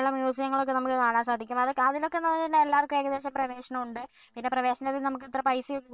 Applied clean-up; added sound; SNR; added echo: neural separator model SepFormer WHAM!.